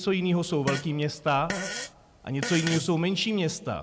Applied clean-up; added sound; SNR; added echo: none; Fart; 9 dB; none.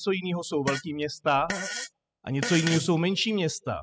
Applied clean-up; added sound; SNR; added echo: classical method spectral subtraction.